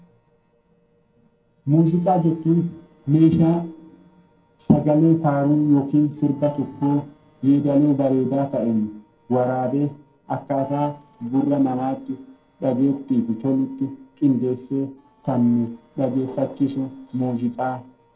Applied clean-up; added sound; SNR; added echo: neural separator model SepFormer DNS4.